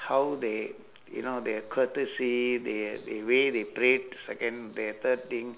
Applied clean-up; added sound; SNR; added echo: none; none; none; none.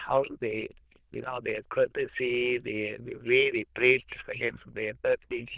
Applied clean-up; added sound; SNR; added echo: neural diffusion model UNIVERSE++.